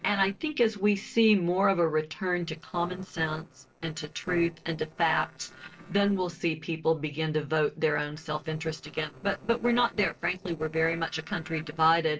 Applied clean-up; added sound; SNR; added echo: neural separator model SepFormer DNS4.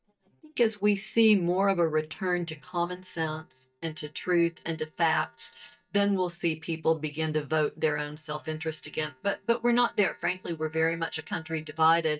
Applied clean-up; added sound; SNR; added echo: neural mask model DeepFilterNet 3.